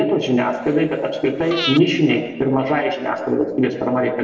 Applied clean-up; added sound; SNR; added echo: none; Breathing; 11 dB; reverberation time 0.9 s.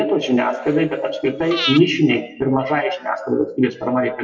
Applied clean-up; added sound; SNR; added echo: classical method WPE with log-MMSE.